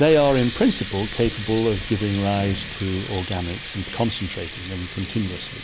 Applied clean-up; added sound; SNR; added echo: none; Water tap, faucet; 11 dB; none.